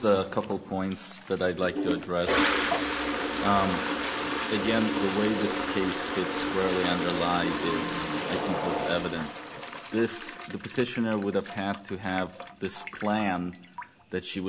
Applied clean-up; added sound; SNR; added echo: none; Toilet flush; 1 dB; none.